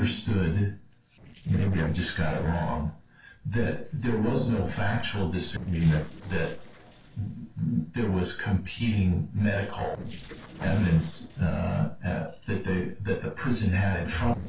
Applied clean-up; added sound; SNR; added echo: neural separator model SepFormer DNS4.